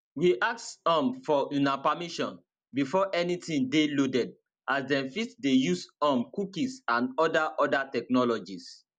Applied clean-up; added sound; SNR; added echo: none; none; none; none.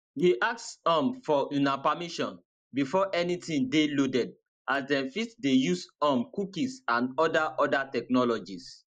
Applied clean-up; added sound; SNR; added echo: neural mask model Resemble Enhance denoiser.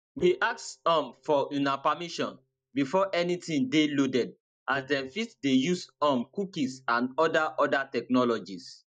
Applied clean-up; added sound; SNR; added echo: neural mask model DeepFilterNet 3.